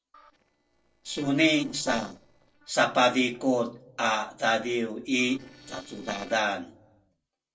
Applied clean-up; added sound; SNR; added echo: neural separator model SepFormer DNS4.